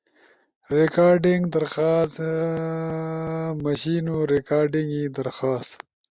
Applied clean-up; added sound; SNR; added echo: none; none; none; none.